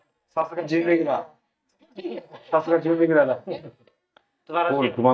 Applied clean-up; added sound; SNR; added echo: neural mask model DeepFilterNet 3.